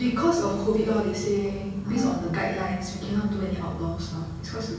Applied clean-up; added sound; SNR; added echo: none; none; none; reverberation time 1.0 s.